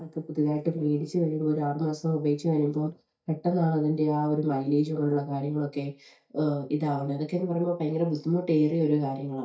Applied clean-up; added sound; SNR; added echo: neural mask model DeepFilterNet 3.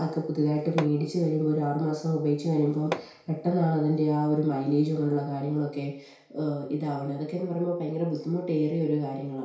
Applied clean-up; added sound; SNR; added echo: none; Hammer; 11 dB; reverberation time 0.6 s.